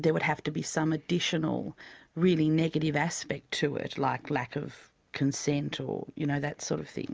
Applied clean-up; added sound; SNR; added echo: none; none; none; none.